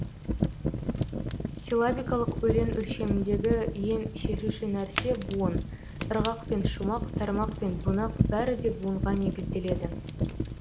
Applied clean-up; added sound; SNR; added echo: none; Fire; 1 dB; none.